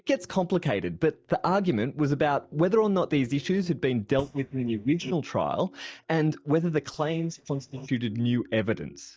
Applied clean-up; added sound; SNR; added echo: neural mask model DeepFilterNet 3.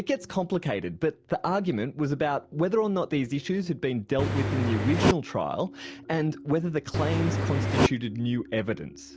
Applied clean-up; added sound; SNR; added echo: none; Engine; -3 dB; none.